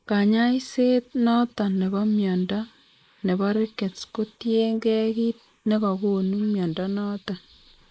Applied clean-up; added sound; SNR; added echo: neural mask model Resemble Enhance denoiser.